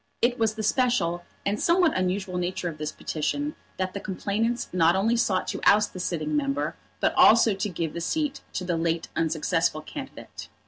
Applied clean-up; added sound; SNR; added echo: none; none; none; none.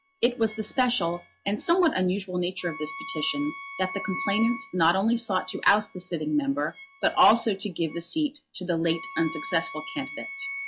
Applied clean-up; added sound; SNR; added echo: classical method log-MMSE.